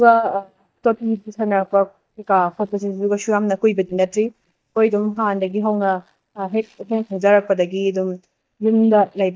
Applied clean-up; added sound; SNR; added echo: neural mask model DeepFilterNet 3.